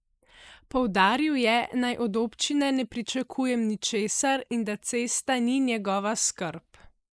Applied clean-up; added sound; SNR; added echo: neural mask model Resemble Enhance denoiser.